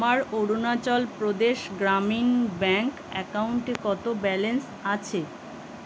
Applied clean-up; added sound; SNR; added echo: none; none; none; none.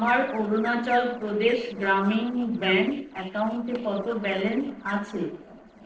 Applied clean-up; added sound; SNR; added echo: neural separator model SepFormer DNS4.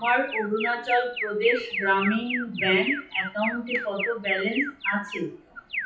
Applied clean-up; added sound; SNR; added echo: classical method WPE with log-MMSE.